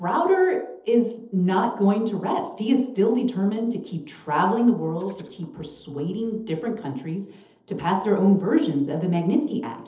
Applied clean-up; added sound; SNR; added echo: neural separator model SepFormer DNS4.